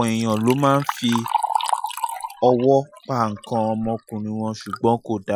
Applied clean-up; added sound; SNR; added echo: classical method Wiener filter.